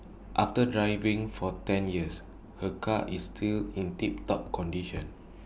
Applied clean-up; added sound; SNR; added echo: none; none; none; none.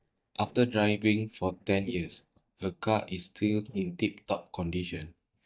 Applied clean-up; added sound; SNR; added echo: neural mask model DeepFilterNet 3.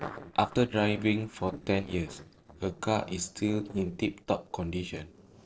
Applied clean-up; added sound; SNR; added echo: neural separator model SepFormer DNS4.